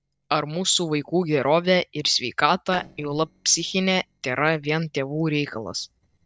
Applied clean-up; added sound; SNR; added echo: neural separator model SepFormer DNS4.